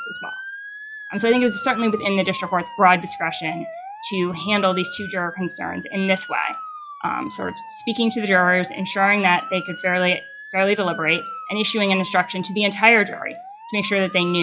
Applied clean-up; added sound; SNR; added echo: classical method WPE with log-MMSE.